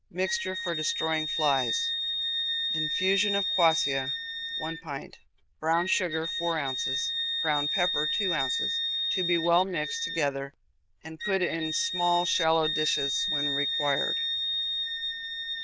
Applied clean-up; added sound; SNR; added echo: neural diffusion model UNIVERSE++.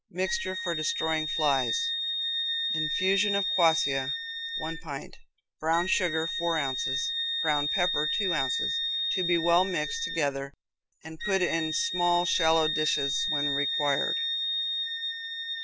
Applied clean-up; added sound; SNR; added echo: none; Wind instrument, woodwind instrument; 0 dB; none.